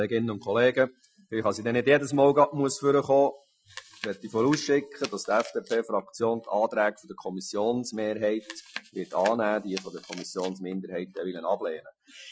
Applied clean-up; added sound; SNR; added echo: classical method Wiener filter.